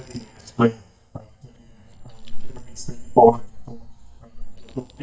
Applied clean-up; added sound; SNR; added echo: neural mask model DeepFilterNet 3.